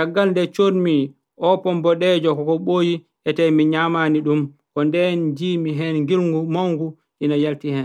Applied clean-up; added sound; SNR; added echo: none; none; none; none.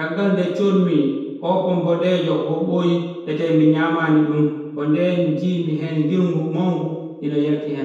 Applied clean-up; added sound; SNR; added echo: none; none; none; reverberation time 1.1 s.